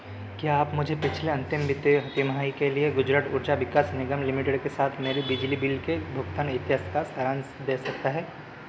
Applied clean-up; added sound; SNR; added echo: none; Bowed string instrument; 13 dB; none.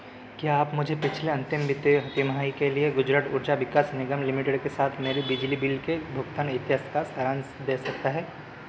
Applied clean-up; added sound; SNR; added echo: none; none; none; none.